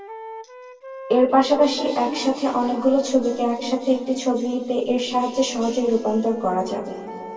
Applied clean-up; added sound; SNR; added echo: none; Wind instrument, woodwind instrument; 18 dB; reverberation time 2.3 s.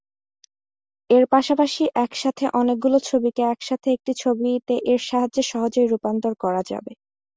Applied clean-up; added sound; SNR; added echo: none; none; none; none.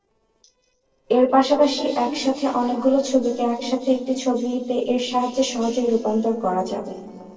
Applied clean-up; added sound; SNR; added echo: neural separator model SepFormer DNS4.